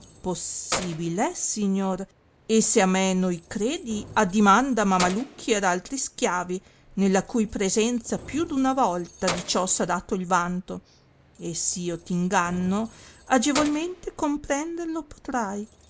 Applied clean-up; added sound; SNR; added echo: none; Keys jangling; 15 dB; none.